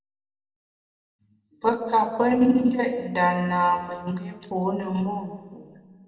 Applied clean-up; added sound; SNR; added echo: none; none; none; reverberation time 1.8 s.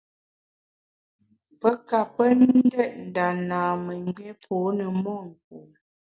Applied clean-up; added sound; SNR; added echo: none; none; none; none.